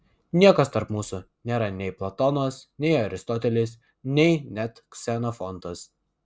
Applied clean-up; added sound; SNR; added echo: none; none; none; none.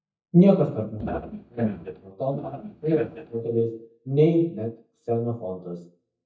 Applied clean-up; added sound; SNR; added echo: neural mask model DeepFilterNet 3.